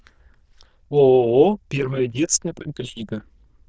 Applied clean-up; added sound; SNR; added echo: neural diffusion model UNIVERSE++.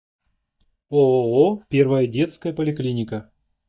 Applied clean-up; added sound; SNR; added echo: neural mask model DeepFilterNet 3.